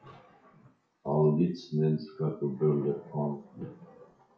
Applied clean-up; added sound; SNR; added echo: classical method WPE with log-MMSE.